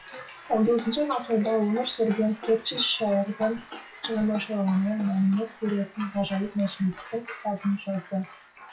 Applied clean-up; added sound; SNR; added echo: classical method WPE with log-MMSE.